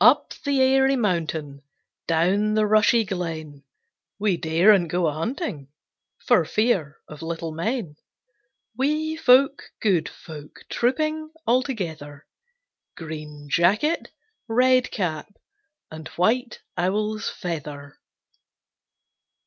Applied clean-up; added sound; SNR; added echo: none; none; none; none.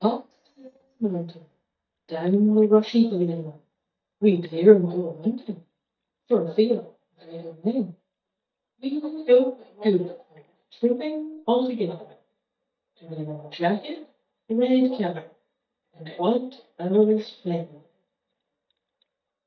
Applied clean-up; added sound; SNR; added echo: neural mask model DeepFilterNet 3.